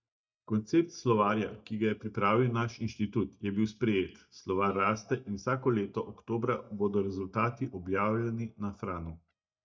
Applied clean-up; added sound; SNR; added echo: neural mask model DeepFilterNet 3.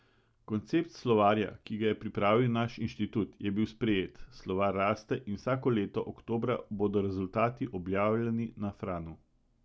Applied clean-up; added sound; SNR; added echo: none; none; none; none.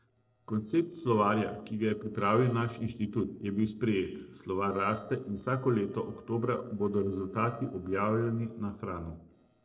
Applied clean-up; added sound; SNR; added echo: neural separator model SepFormer DNS4.